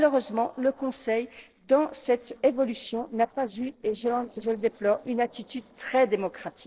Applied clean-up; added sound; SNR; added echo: neural separator model SepFormer DNS4.